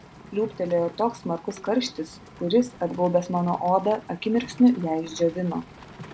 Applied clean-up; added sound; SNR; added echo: none; Rain; 20 dB; none.